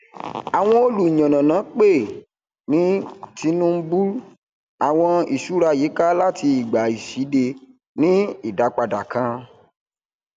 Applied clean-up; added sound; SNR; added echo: none; none; none; none.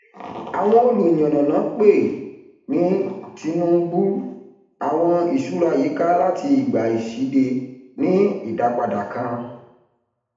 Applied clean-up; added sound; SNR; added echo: none; none; none; reverberation time 0.8 s.